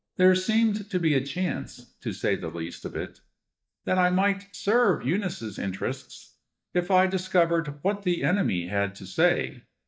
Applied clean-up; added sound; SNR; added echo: neural mask model DeepFilterNet 3.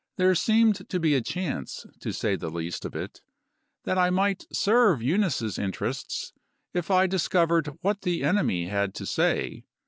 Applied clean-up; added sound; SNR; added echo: none; none; none; none.